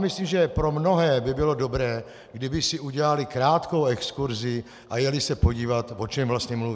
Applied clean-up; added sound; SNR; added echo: none; none; none; none.